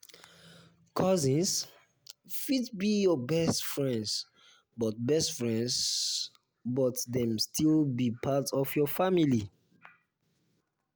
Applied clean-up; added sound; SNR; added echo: none; none; none; none.